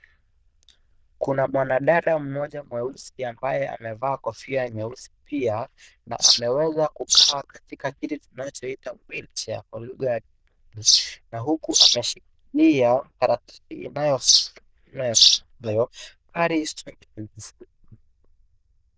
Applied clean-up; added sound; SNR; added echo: neural diffusion model UNIVERSE++.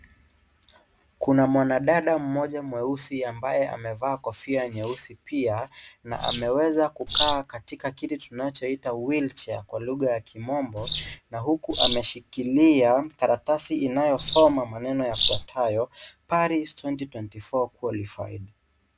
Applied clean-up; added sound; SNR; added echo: none; Bird vocalization, bird call, bird song; -3 dB; none.